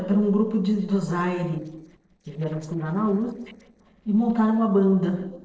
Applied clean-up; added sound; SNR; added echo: neural separator model SepFormer DNS4.